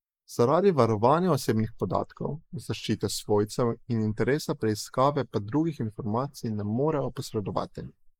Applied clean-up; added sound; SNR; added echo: neural mask model Resemble Enhance denoiser.